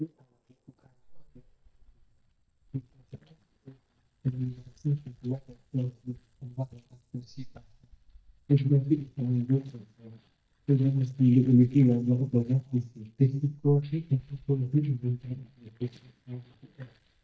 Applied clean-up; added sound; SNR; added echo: neural mask model DeepFilterNet 3.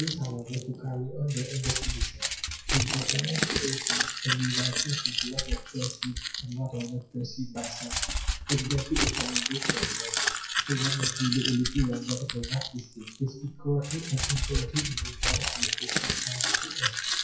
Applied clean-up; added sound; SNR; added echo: classical method WPE with log-MMSE.